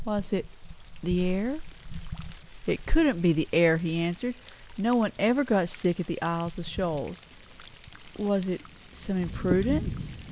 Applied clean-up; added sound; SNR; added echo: none; Thunder; 10 dB; none.